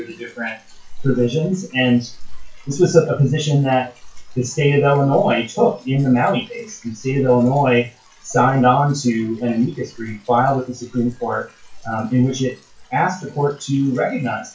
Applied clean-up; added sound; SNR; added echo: classical method WPE with log-MMSE.